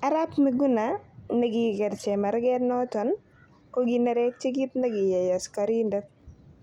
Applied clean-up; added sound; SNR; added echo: none; none; none; none.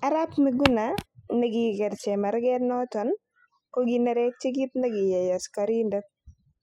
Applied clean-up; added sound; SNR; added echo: classical method spectral subtraction.